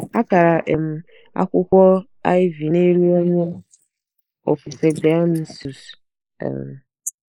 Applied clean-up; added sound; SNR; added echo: neural mask model Resemble Enhance denoiser.